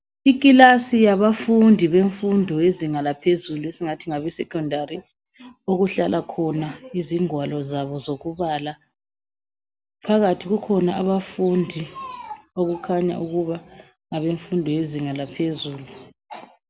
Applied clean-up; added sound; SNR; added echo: none; none; none; none.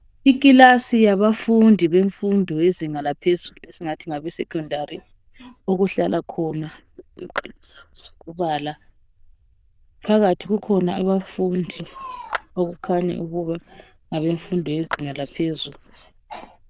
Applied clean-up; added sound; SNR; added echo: neural diffusion model UNIVERSE++.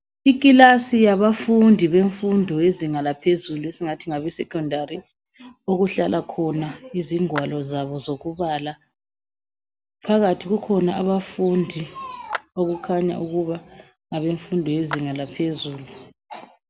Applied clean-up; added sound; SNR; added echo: none; Clapping; 17 dB; none.